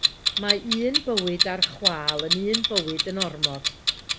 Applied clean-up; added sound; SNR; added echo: none; Clock; -3 dB; none.